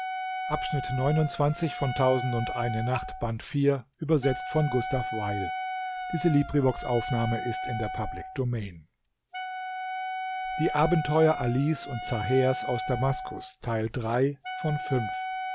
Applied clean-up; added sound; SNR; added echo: none; Wind instrument, woodwind instrument; 7 dB; none.